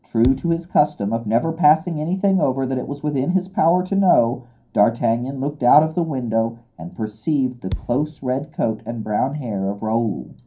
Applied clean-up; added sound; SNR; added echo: none; Thump, thud; 12 dB; reverberation time 0.3 s.